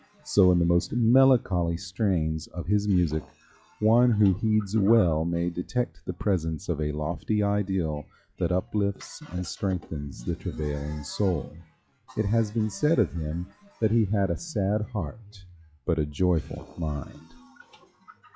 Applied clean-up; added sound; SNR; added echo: classical method log-MMSE.